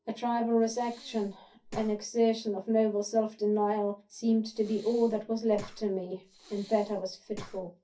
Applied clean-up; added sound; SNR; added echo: none; Breathing; 18 dB; reverberation time 0.3 s.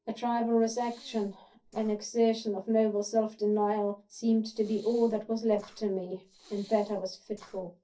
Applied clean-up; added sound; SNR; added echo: neural separator model SepFormer DNS4.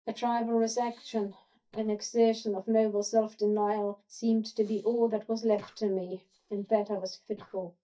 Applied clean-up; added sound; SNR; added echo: neural mask model DeepFilterNet 3.